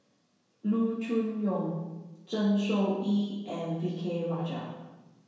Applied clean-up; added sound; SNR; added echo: none; none; none; reverberation time 1.0 s.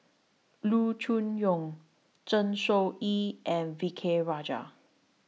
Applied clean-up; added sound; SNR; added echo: none; none; none; none.